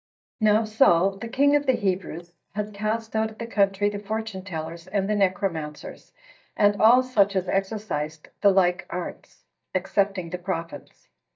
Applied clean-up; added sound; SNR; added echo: neural mask model DeepFilterNet 3.